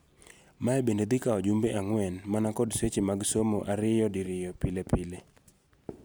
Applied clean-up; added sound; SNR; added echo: none; none; none; none.